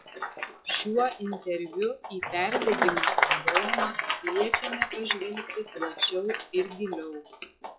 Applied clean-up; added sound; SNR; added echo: classical method log-MMSE.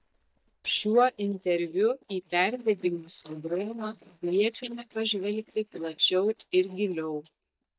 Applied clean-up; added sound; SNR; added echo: neural mask model DeepFilterNet 3.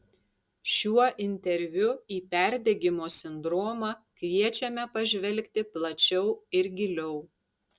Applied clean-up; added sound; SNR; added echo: none; none; none; none.